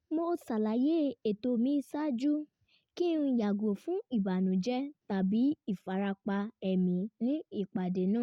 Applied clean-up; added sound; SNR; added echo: none; none; none; none.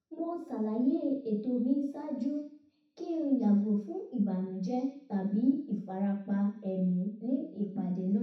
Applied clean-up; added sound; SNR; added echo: none; none; none; reverberation time 0.7 s.